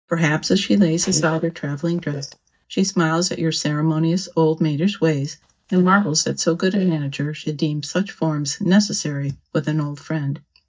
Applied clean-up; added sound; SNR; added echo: neural mask model DeepFilterNet 3.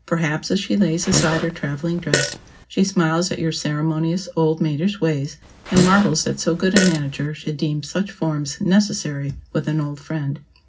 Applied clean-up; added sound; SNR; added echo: none; Fart; 5 dB; reverberation time 0.4 s.